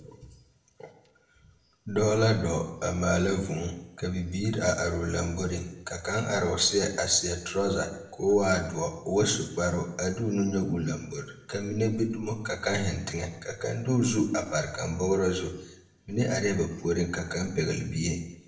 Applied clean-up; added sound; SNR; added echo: none; none; none; reverberation time 0.8 s.